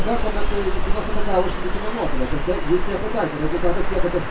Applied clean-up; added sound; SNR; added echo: none; Water; -5 dB; reverberation time 0.2 s.